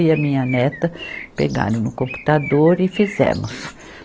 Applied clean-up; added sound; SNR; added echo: none; Bird; 17 dB; none.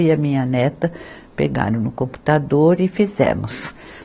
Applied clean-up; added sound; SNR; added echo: none; none; none; none.